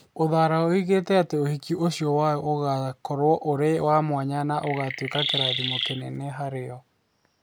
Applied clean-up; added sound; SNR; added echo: none; Chirp, tweet; 4 dB; none.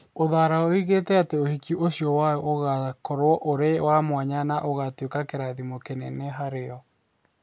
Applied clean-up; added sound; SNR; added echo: none; none; none; none.